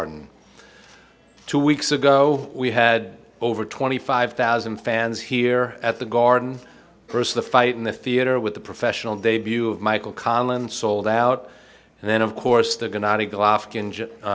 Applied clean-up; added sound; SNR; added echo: none; none; none; none.